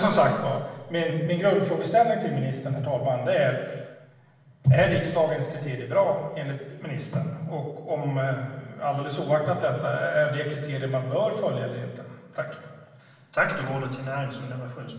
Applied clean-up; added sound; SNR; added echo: none; none; none; reverberation time 1.1 s.